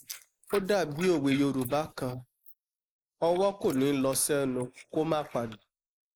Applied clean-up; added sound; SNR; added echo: neural mask model Resemble Enhance denoiser.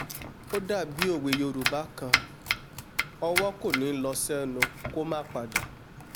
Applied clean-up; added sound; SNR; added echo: none; Domestic sounds, home sounds; 1 dB; none.